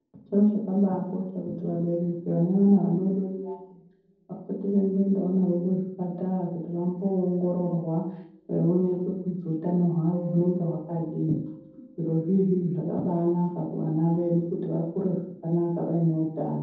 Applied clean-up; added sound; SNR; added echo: neural separator model SepFormer DNS4.